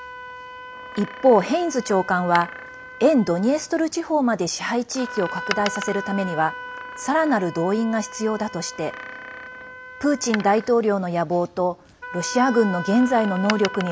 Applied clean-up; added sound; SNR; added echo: none; Wind instrument, woodwind instrument + Door; 12 dB; none.